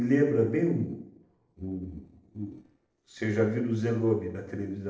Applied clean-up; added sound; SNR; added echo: neural separator model SepFormer DNS4.